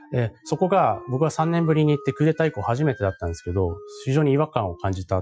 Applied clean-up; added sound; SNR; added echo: classical method Wiener filter.